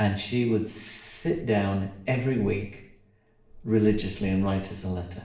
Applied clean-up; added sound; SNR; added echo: none; none; none; reverberation time 0.7 s.